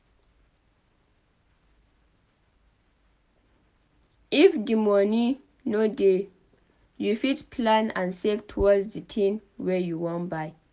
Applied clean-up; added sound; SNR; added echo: none; none; none; none.